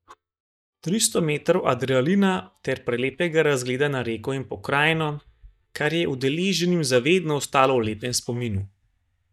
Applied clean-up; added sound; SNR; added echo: neural mask model DeepFilterNet 3.